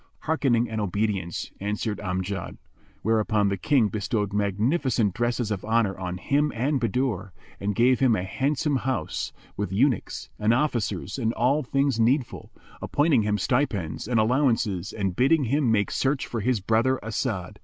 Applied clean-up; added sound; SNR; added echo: none; none; none; none.